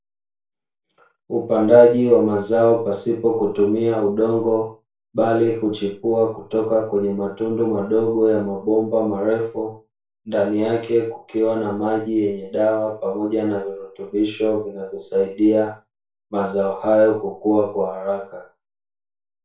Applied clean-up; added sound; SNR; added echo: none; none; none; reverberation time 0.3 s.